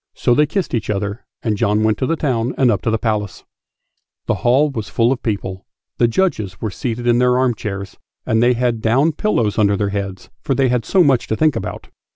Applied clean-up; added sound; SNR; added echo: none; none; none; none.